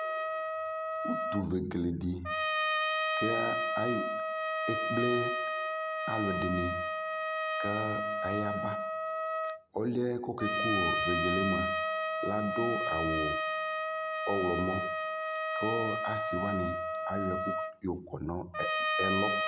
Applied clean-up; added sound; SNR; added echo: none; Trumpet; -3 dB; none.